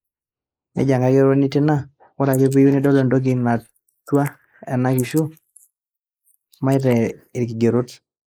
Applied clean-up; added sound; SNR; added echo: neural mask model Resemble Enhance denoiser.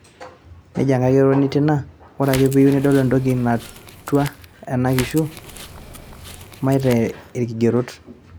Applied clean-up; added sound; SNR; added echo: none; Crackle; 16 dB; none.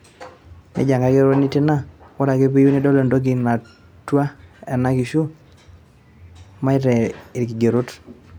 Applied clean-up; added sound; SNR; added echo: none; none; none; none.